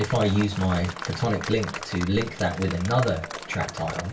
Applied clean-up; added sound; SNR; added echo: none; Applause / Crowd; 10 dB; reverberation time 0.2 s.